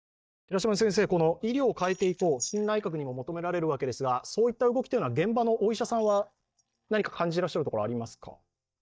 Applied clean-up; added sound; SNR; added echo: neural mask model DeepFilterNet 3.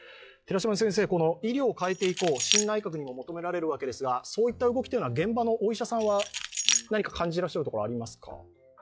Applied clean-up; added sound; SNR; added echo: classical method log-MMSE.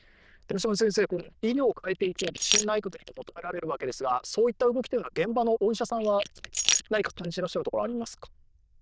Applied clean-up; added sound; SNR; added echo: neural diffusion model UNIVERSE++.